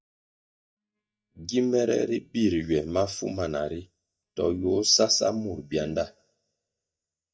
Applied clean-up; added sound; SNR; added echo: neural mask model DeepFilterNet 3.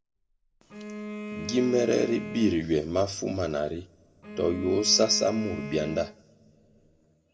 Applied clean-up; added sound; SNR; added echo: none; Bowed string instrument; 11 dB; reverberation time 0.3 s.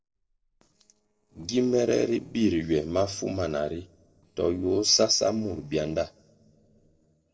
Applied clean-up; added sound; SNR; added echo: neural separator model SepFormer DNS4.